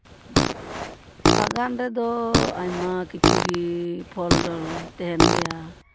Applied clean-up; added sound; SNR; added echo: none; Fart; -4 dB; none.